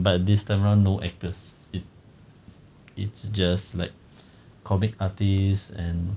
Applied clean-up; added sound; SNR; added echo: none; none; none; none.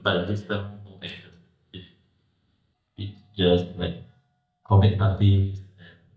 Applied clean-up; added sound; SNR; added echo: neural mask model DeepFilterNet 3.